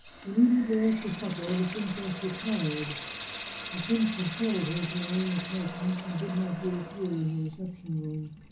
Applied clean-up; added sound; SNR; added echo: none; Sink (filling or washing) / Water tap, faucet; 11 dB; reverberation time 0.5 s.